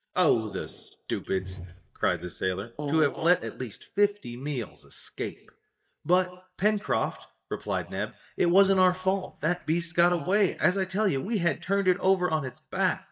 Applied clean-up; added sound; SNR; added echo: neural mask model DeepFilterNet 3.